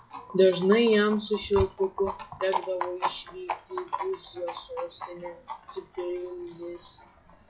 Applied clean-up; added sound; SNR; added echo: classical method log-MMSE.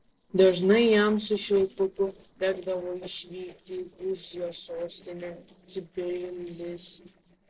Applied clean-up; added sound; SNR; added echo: neural separator model SepFormer DNS4.